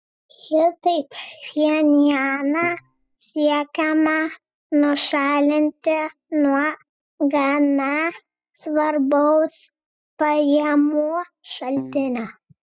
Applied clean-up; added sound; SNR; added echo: classical method spectral subtraction.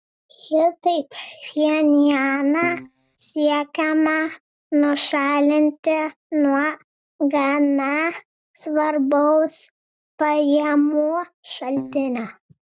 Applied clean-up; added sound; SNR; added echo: neural mask model RNNoise.